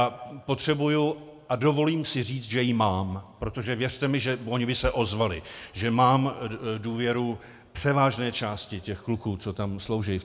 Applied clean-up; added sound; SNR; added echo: none; none; none; reverberation time 1.3 s.